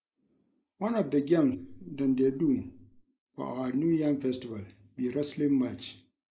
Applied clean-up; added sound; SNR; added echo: neural mask model Resemble Enhance denoiser.